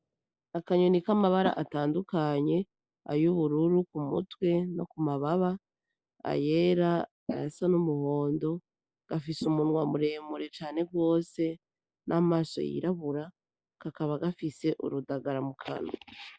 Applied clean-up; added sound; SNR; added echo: neural mask model Resemble Enhance denoiser.